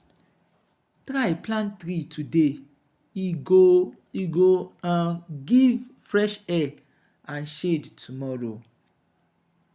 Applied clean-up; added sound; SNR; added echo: none; none; none; none.